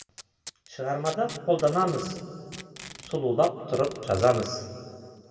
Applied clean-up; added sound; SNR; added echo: none; Packing tape, duct tape; 18 dB; reverberation time 2.4 s.